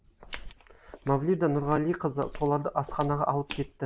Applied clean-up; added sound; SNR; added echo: none; Walk, footsteps; 15 dB; none.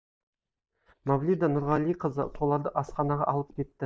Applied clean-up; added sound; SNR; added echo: neural mask model DeepFilterNet 3.